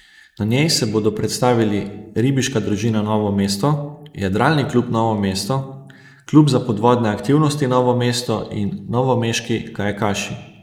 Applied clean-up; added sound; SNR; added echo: neural mask model Resemble Enhance denoiser.